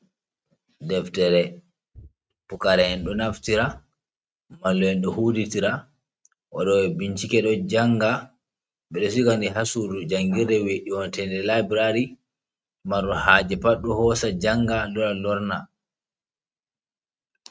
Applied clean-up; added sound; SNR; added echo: neural mask model RNNoise.